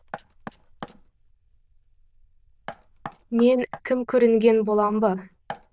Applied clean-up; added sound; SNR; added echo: neural diffusion model UNIVERSE++.